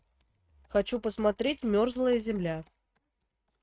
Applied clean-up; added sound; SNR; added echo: neural mask model RNNoise.